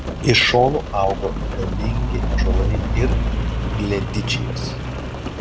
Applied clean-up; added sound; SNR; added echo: none; Rain; -1 dB; none.